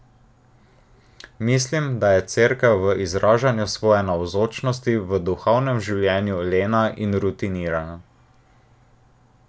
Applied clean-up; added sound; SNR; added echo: none; none; none; none.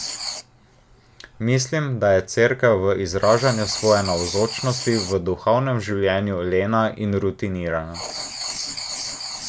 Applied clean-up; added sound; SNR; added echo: none; Writing; 12 dB; none.